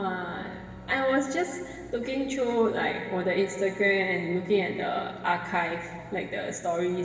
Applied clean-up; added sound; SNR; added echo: none; Wind instrument, woodwind instrument; 19 dB; reverberation time 1.9 s.